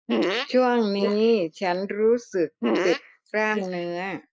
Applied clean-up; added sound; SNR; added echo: neural mask model Resemble Enhance denoiser.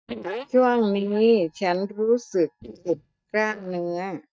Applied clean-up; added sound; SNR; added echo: neural mask model DeepFilterNet 3.